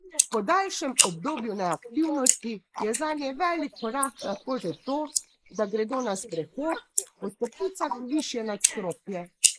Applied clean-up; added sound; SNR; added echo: neural mask model Resemble Enhance denoiser.